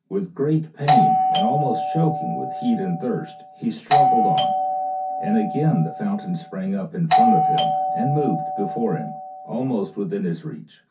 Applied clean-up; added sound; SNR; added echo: none; Doorbell; -2 dB; reverberation time 0.3 s.